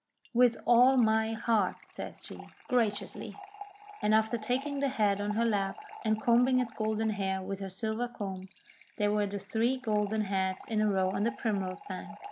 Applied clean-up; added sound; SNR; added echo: none; Fill (with liquid) / Trickle, dribble; 19 dB; none.